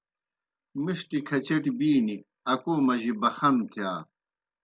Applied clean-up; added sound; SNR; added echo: none; none; none; none.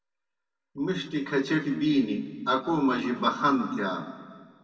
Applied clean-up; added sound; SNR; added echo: none; none; none; reverberation time 1.6 s.